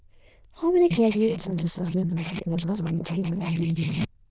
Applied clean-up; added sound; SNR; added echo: neural diffusion model UNIVERSE++.